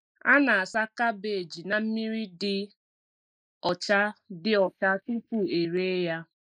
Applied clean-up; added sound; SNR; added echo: neural mask model Resemble Enhance denoiser.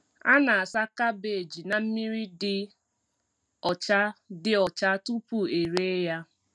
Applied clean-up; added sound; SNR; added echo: none; none; none; none.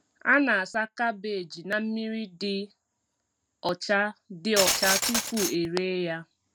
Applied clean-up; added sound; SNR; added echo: none; Glass; 1 dB; none.